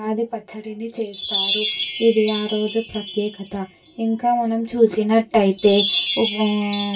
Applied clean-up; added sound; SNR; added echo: none; Wind chime; 7 dB; reverberation time 0.1 s.